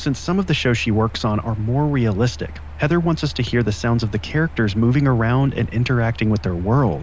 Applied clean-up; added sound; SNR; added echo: none; Mechanical fan; 15 dB; none.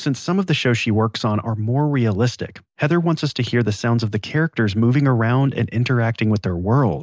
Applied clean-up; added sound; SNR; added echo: none; none; none; none.